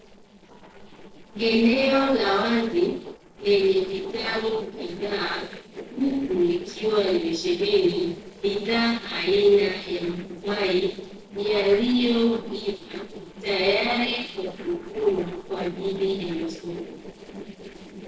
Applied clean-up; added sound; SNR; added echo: neural separator model SepFormer DNS4.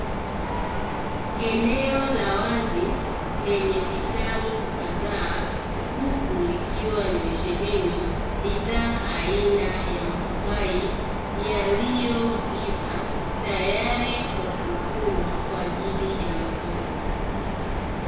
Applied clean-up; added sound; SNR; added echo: none; Mechanisms; -1 dB; reverberation time 1.0 s.